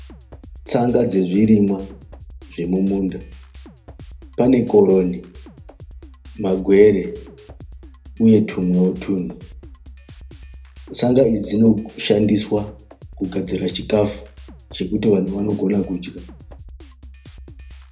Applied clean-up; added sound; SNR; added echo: none; Drum kit; 20 dB; reverberation time 0.3 s.